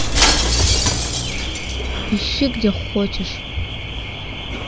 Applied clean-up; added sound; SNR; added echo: none; Alarm / Car + Shatter; -3 dB; none.